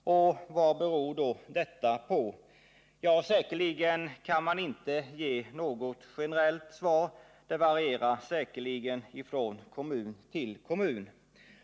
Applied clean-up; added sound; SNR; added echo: none; none; none; none.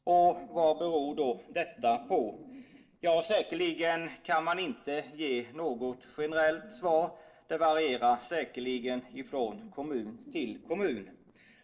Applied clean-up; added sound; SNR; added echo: neural separator model SepFormer DNS4.